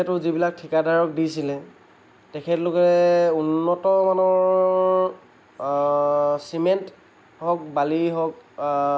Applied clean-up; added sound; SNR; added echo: none; none; none; none.